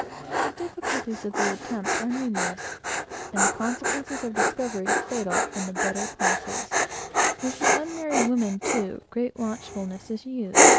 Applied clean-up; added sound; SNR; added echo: none; Dog; -5 dB; none.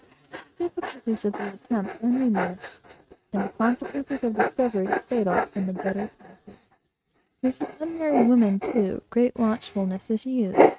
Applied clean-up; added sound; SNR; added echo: neural mask model RNNoise.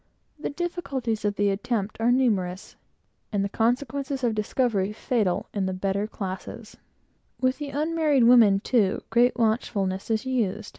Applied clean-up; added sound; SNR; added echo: none; none; none; none.